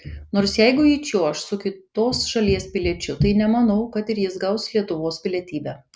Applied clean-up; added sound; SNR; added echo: none; none; none; none.